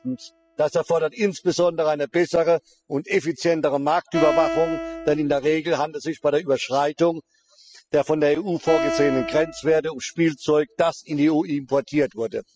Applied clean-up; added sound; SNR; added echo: classical method spectral subtraction.